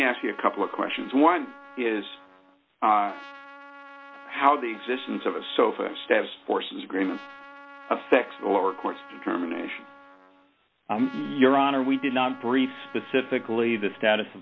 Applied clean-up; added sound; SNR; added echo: none; Trumpet; 20 dB; none.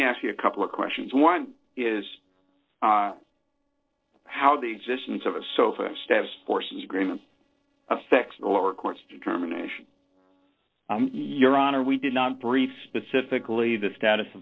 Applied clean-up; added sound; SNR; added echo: neural separator model SepFormer DNS4.